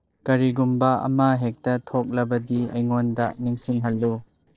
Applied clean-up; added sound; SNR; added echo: neural separator model SepFormer DNS4.